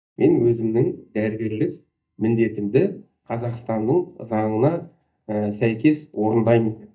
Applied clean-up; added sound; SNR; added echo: neural mask model DeepFilterNet 3.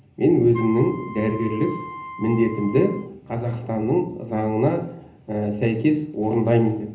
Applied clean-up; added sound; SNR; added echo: none; Wind instrument, woodwind instrument; 15 dB; reverberation time 0.5 s.